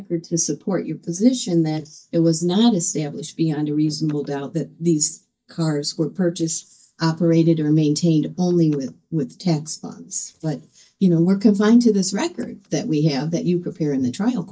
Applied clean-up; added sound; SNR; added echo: neural mask model DeepFilterNet 3.